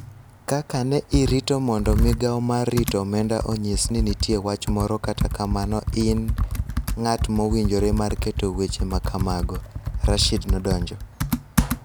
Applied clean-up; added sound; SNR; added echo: none; Computer keyboard; 2 dB; none.